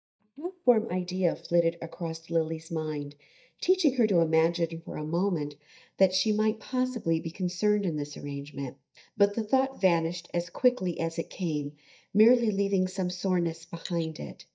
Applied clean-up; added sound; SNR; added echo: neural mask model DeepFilterNet 3.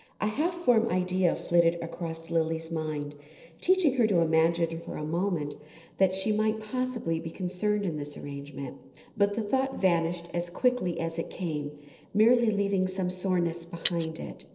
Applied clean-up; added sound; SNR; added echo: neural separator model SepFormer DNS4.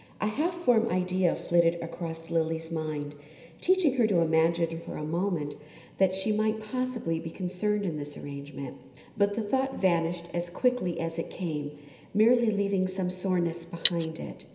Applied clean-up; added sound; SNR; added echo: none; Cutlery, silverware; -1 dB; reverberation time 0.9 s.